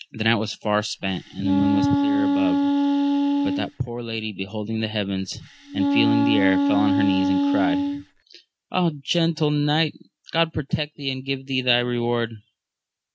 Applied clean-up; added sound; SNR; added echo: none; Wind instrument, woodwind instrument; -4 dB; none.